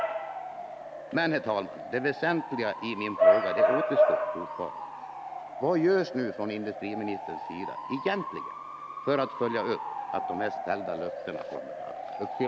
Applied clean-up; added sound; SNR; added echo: none; Bark / Motor vehicle (road) / Siren; -1 dB; none.